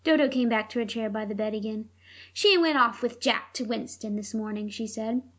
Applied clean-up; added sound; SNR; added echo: none; none; none; none.